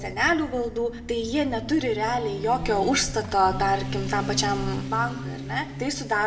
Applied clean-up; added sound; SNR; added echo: none; Motorcycle; 9 dB; reverberation time 0.6 s.